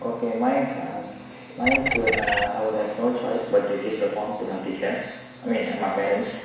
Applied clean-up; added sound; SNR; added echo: none; Bird; -1 dB; reverberation time 1.1 s.